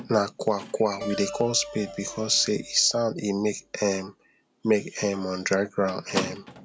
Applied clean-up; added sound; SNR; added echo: none; Acoustic guitar + Squeak; 13 dB; none.